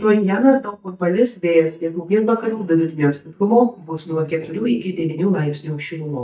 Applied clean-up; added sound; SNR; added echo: neural mask model DeepFilterNet 3.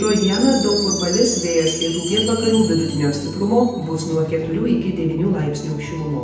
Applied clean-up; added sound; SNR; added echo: none; Chime; 10 dB; reverberation time 0.8 s.